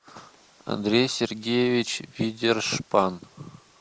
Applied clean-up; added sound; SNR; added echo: none; none; none; none.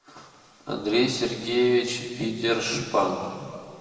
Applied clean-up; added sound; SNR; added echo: none; none; none; reverberation time 2.1 s.